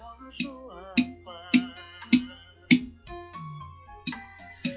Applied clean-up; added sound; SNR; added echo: classical method log-MMSE.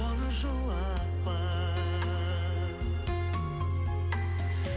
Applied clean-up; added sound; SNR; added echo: none; none; none; none.